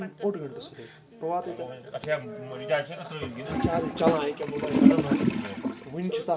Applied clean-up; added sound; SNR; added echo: none; Toilet flush; -5 dB; reverberation time 1.8 s.